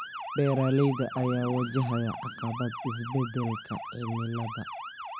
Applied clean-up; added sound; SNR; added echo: none; Motor vehicle (road) / Siren; 9 dB; none.